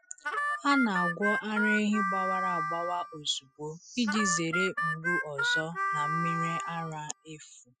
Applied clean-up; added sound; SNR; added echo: classical method spectral subtraction.